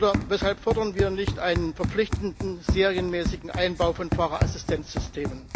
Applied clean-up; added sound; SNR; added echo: none; Run; 3 dB; none.